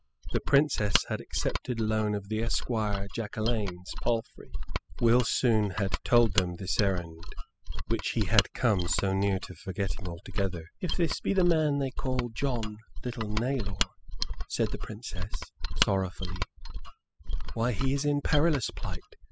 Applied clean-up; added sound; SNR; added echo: classical method spectral subtraction.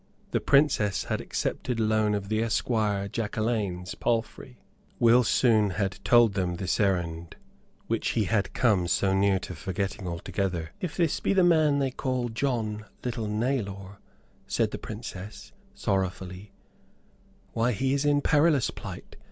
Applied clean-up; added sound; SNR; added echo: none; none; none; none.